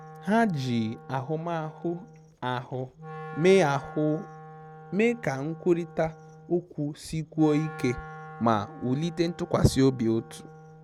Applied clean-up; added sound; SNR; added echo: none; Wind instrument, woodwind instrument; 17 dB; none.